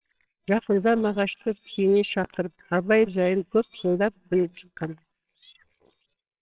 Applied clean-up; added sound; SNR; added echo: neural separator model SepFormer WHAMR!.